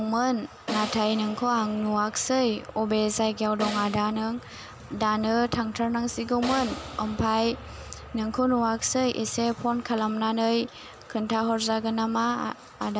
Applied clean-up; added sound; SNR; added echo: none; Snare drum; 12 dB; none.